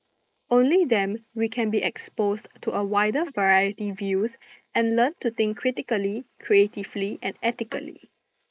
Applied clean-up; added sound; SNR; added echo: neural mask model Resemble Enhance denoiser.